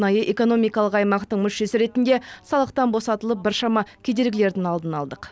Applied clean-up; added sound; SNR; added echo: none; none; none; none.